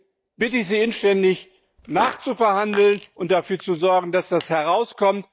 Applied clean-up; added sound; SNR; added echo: neural mask model DeepFilterNet 3.